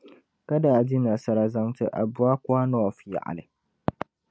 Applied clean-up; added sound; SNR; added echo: none; none; none; none.